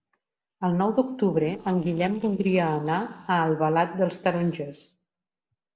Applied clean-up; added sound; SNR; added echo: neural separator model SepFormer DNS4.